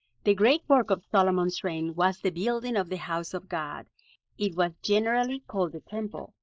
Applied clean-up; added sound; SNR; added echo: neural mask model Resemble Enhance denoiser.